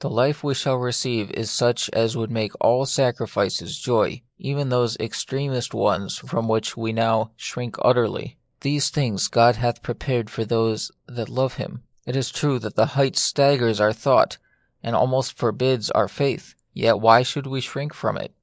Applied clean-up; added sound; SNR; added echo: neural mask model Resemble Enhance denoiser.